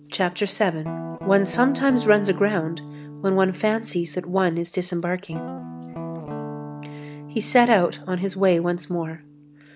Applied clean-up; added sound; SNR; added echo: none; Guitar; 12 dB; none.